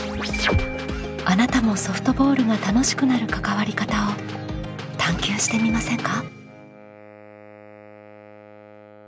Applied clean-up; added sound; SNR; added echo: none; Wind instrument, woodwind instrument + Glockenspiel; 17 dB; none.